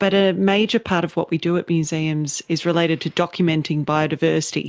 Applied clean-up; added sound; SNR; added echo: none; none; none; none.